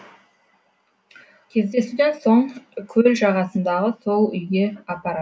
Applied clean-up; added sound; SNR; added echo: none; none; none; none.